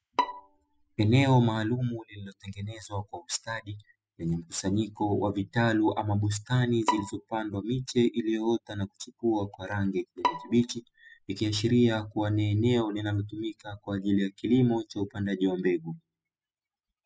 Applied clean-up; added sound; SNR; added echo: classical method spectral subtraction.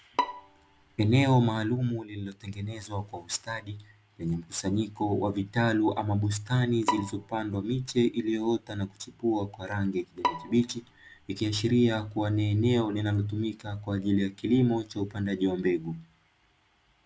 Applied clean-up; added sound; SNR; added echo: none; Bowed string instrument; 8 dB; none.